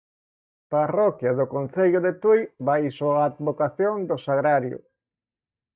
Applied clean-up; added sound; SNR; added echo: neural mask model DeepFilterNet 3.